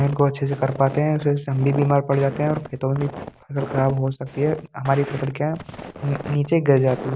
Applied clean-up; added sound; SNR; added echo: none; Walk, footsteps; 13 dB; none.